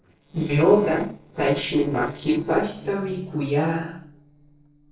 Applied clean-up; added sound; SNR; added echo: neural separator model SepFormer DNS4.